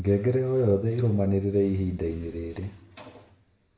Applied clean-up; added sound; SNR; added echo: none; none; none; reverberation time 0.7 s.